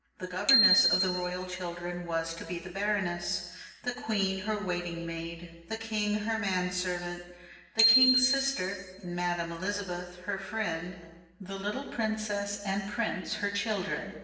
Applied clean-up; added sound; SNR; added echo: none; Bicycle bell; -2 dB; reverberation time 1.2 s.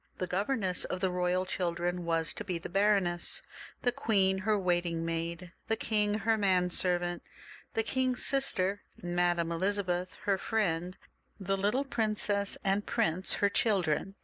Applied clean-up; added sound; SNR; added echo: none; none; none; none.